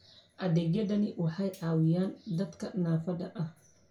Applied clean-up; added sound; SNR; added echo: none; none; none; reverberation time 0.2 s.